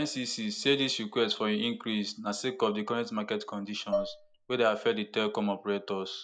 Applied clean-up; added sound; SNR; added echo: none; Dishes, pots, and pans; 5 dB; none.